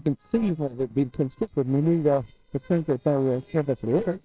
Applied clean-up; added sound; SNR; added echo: neural separator model SepFormer WHAMR!.